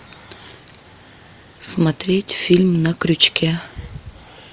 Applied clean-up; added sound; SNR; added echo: none; none; none; none.